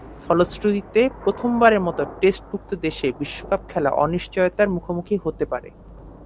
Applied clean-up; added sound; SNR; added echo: none; Thunder / Rain; 19 dB; none.